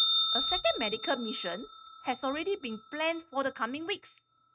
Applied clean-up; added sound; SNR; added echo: neural mask model RNNoise.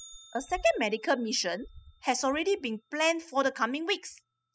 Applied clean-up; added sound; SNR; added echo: classical method spectral subtraction.